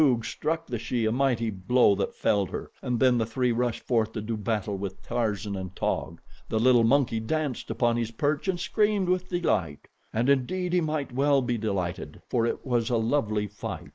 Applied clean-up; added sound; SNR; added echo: neural mask model Resemble Enhance denoiser.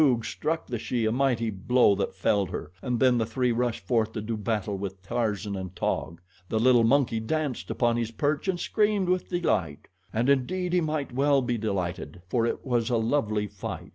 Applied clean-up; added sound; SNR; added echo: none; none; none; none.